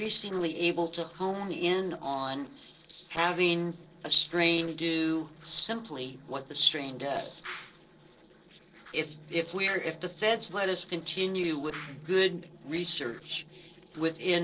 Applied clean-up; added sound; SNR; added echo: neural separator model SepFormer DNS4.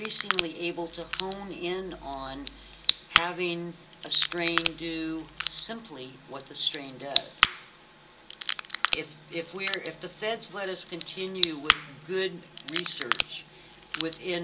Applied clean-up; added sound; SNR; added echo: none; Crack / Crackle; -2 dB; reverberation time 0.2 s.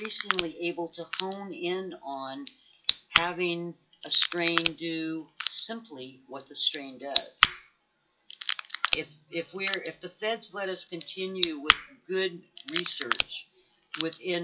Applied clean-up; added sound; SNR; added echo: classical method WPE with log-MMSE.